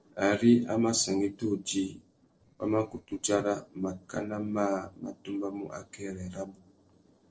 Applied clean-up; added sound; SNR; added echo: neural separator model SepFormer DNS4.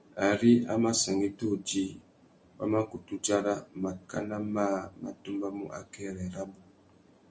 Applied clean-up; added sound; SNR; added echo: none; none; none; none.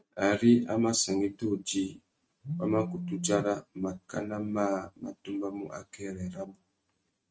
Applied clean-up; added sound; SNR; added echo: neural mask model RNNoise.